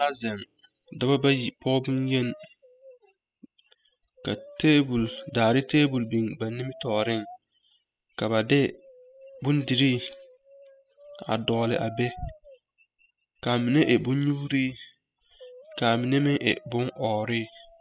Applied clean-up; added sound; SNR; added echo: classical method spectral subtraction.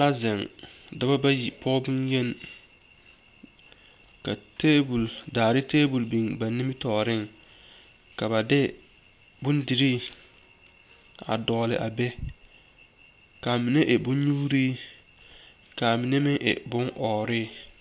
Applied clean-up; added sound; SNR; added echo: none; none; none; none.